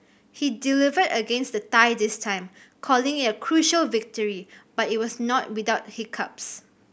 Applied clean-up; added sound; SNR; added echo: none; none; none; none.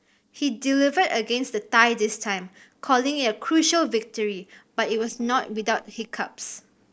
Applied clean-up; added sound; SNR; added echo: neural separator model SepFormer DNS4.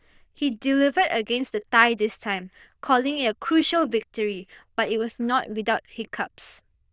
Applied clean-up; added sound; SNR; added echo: neural diffusion model UNIVERSE++.